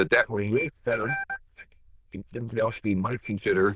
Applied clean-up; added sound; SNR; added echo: neural diffusion model UNIVERSE++.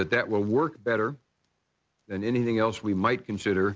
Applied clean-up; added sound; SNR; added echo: none; none; none; none.